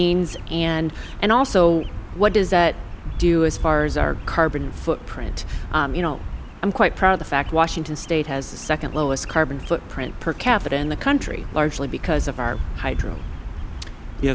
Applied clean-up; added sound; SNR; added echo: none; Bird vocalization, bird call, bird song; 7 dB; none.